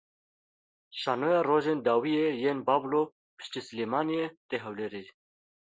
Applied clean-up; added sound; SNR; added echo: none; none; none; none.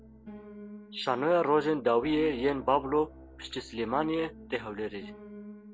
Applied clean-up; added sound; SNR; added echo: none; Piano; 16 dB; none.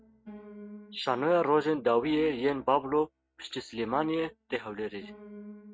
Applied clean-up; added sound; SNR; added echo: neural mask model RNNoise.